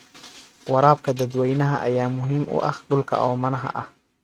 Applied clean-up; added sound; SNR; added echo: neural mask model RNNoise.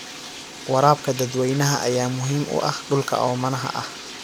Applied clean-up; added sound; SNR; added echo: none; Bathtub (filling or washing); 13 dB; none.